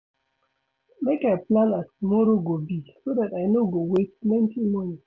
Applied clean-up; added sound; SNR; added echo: none; none; none; none.